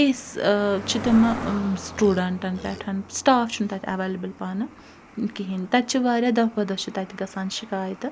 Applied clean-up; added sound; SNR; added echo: none; Cricket + Burping, eructation; 15 dB; none.